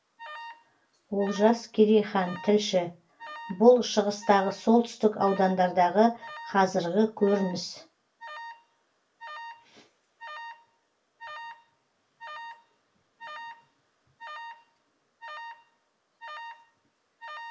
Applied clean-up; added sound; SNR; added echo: none; Alarm; 17 dB; reverberation time 0.2 s.